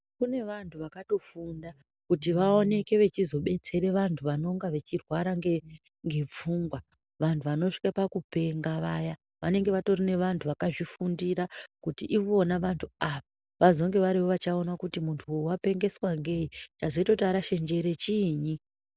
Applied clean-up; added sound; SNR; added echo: none; none; none; none.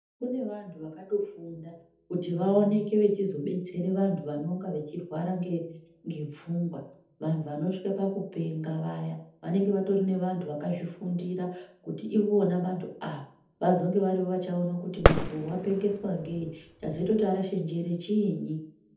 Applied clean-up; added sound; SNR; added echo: none; Fireworks; -1 dB; reverberation time 0.6 s.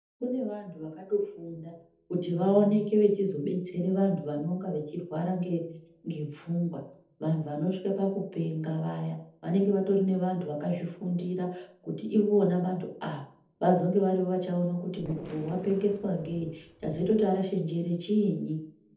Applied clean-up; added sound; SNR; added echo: neural separator model SepFormer DNS4.